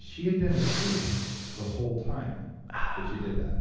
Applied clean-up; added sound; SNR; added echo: none; Breathing; 2 dB; reverberation time 1.3 s.